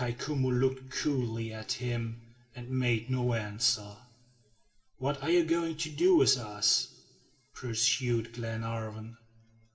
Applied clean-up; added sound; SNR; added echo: none; none; none; reverberation time 0.7 s.